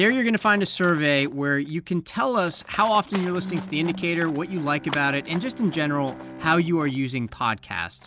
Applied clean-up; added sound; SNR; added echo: none; Livestock, farm animals, working animals + Bowed string instrument; 15 dB; none.